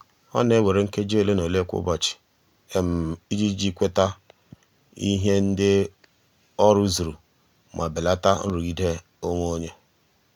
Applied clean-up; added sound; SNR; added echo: none; none; none; none.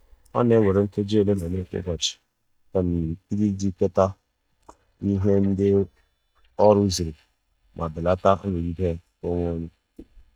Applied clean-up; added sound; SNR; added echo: neural mask model DeepFilterNet 3.